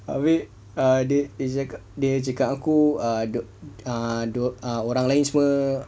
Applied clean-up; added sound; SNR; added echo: none; none; none; none.